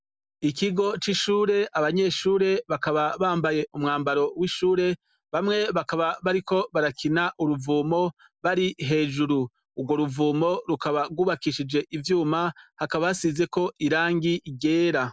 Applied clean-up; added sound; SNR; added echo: none; none; none; none.